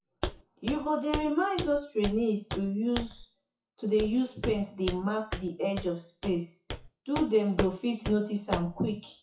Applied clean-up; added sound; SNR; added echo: classical method WPE with log-MMSE.